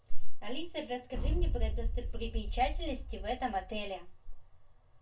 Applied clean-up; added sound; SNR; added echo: none; Boom; 4 dB; reverberation time 0.2 s.